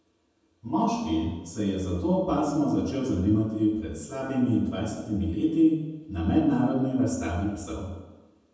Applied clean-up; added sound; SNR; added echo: none; none; none; reverberation time 1.1 s.